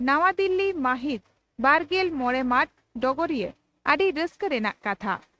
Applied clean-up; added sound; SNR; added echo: neural mask model RNNoise.